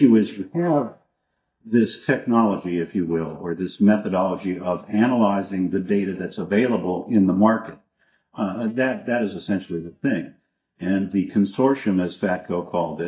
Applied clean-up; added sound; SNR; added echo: neural mask model DeepFilterNet 3.